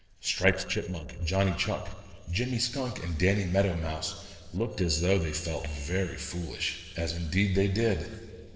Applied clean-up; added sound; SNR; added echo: neural separator model SepFormer DNS4.